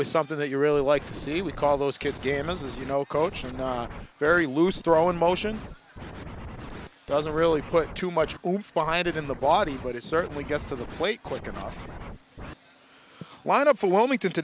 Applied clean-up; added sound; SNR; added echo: none; Scratching (performance technique); 13 dB; none.